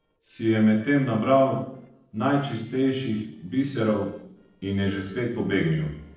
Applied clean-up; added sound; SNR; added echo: neural separator model SepFormer DNS4.